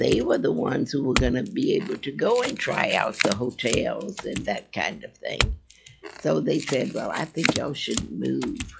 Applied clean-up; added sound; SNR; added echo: classical method log-MMSE.